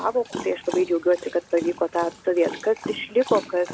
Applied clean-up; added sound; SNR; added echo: none; Dog; 12 dB; none.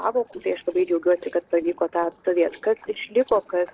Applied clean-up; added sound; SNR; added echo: neural separator model SepFormer DNS4.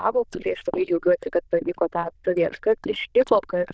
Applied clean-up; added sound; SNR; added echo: neural diffusion model UNIVERSE++.